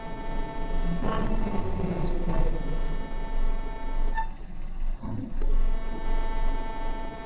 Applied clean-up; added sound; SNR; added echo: neural separator model SepFormer DNS4.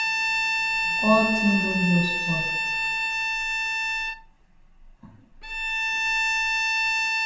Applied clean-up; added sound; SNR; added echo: none; Bowed string instrument; -3 dB; reverberation time 1.0 s.